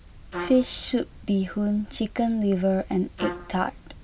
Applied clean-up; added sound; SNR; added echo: none; Trumpet; 11 dB; none.